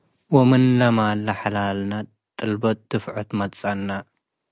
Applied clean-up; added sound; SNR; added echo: none; none; none; none.